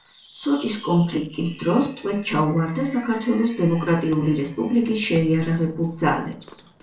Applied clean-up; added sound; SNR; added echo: neural separator model SepFormer DNS4.